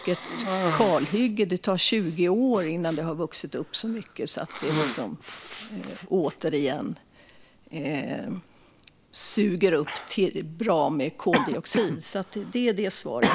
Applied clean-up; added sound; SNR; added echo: none; Cough; 7 dB; none.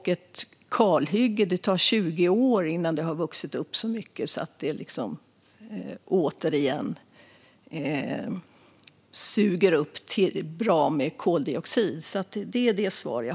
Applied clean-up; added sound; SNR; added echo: none; none; none; none.